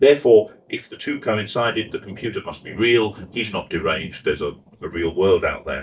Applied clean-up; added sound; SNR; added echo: neural mask model DeepFilterNet 3.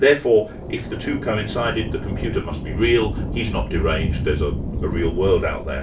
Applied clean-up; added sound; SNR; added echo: none; Thunder / Rain; 5 dB; reverberation time 0.3 s.